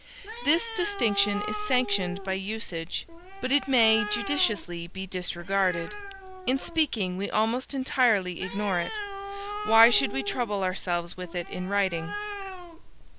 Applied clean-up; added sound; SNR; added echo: none; Animal; 8 dB; none.